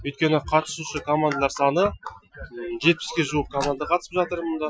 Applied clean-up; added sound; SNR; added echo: classical method Wiener filter.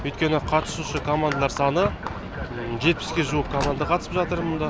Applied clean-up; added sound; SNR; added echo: none; Car; 16 dB; none.